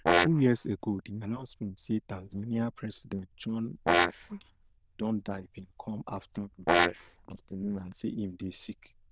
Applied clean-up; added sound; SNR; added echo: neural diffusion model UNIVERSE++.